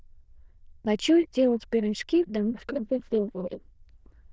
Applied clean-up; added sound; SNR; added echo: neural diffusion model UNIVERSE++.